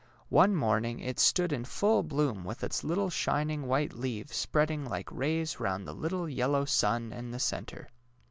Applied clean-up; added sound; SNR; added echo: none; none; none; none.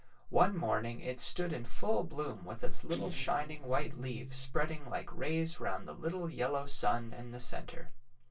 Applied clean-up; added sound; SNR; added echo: neural separator model SepFormer DNS4.